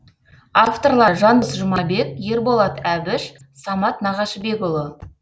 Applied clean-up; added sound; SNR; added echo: none; none; none; none.